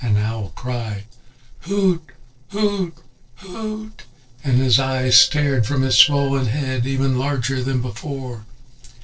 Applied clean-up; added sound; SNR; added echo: neural separator model SepFormer DNS4.